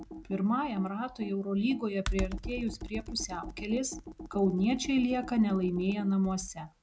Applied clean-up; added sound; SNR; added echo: none; Computer keyboard; 11 dB; none.